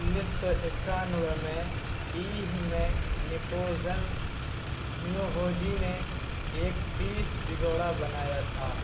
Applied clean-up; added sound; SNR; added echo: none; Motor vehicle (road); -2 dB; reverberation time 0.9 s.